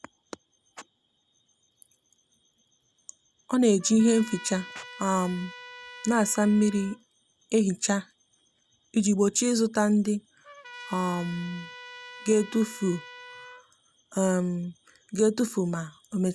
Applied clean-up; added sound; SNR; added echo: none; Trumpet; 17 dB; none.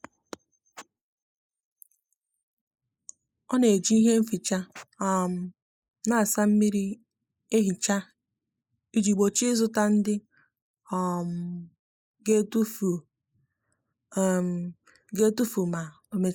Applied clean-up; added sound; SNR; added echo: neural mask model Resemble Enhance denoiser.